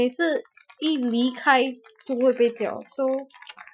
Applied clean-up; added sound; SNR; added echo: classical method Wiener filter.